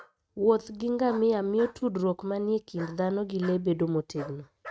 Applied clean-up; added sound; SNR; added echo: neural mask model RNNoise.